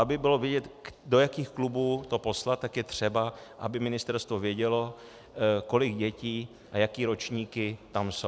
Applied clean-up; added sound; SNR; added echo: none; none; none; none.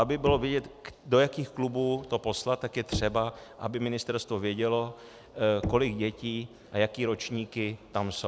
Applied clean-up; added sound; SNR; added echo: none; Knock; 13 dB; none.